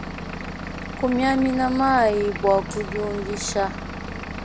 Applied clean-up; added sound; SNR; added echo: none; Engine / Vehicle; 8 dB; none.